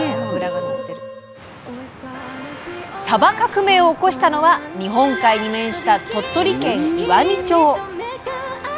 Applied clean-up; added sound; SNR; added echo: none; none; none; none.